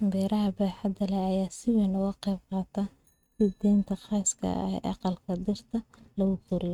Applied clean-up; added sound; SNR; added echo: neural mask model RNNoise.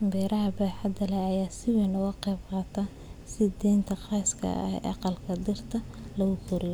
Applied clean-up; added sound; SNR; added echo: none; none; none; none.